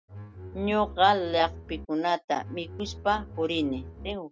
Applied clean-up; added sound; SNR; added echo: none; Bowed string instrument; 13 dB; none.